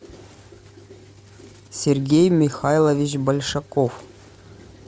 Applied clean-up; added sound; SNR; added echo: none; none; none; none.